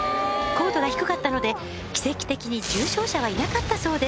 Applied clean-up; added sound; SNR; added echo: none; none; none; none.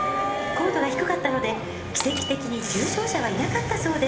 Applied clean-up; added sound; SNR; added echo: none; Walk, footsteps / Subway, metro, underground; 11 dB; reverberation time 1.0 s.